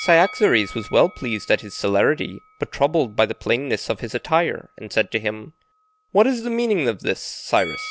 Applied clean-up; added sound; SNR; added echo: none; Bell; 19 dB; none.